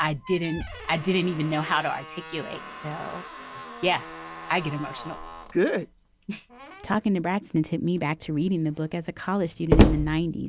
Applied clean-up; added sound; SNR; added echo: none; Slam; 3 dB; none.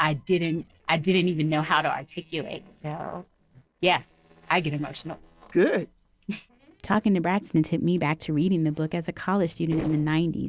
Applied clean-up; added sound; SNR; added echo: neural separator model SepFormer DNS4.